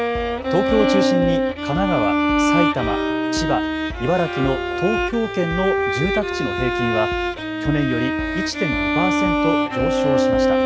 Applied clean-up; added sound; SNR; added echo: none; Bowed string instrument; -3 dB; none.